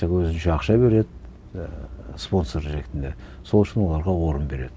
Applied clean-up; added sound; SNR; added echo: none; none; none; none.